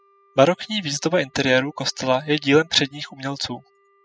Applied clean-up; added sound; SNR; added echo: classical method spectral subtraction.